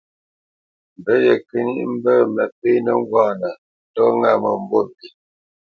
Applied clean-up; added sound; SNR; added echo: none; none; none; none.